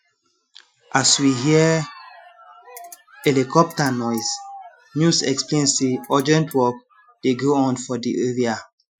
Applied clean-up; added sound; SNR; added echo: classical method Wiener filter.